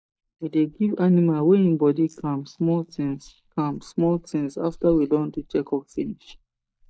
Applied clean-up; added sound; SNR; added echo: neural mask model DeepFilterNet 3.